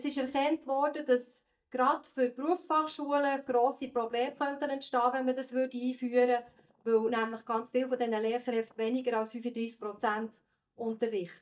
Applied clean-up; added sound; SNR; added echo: neural mask model DeepFilterNet 3.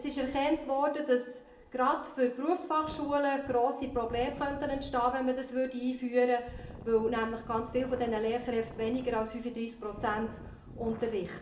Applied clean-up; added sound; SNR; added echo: none; Wind; 17 dB; reverberation time 0.6 s.